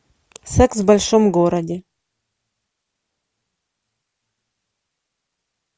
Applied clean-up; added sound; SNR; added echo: none; none; none; none.